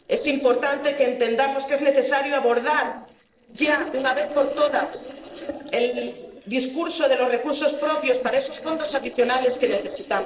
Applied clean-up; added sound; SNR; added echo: neural separator model SepFormer DNS4.